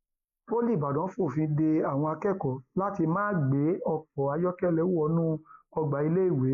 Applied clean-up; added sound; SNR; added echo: neural mask model Resemble Enhance denoiser.